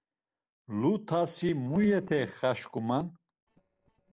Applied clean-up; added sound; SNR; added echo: neural separator model SepFormer DNS4.